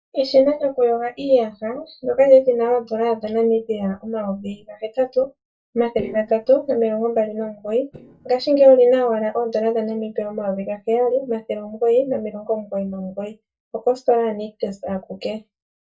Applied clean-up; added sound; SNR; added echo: neural mask model DeepFilterNet 3.